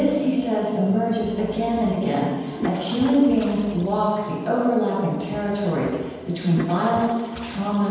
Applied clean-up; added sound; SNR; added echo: none; Toilet flush; 16 dB; reverberation time 1.2 s.